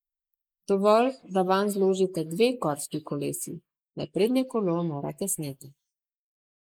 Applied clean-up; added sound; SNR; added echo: neural mask model Resemble Enhance denoiser.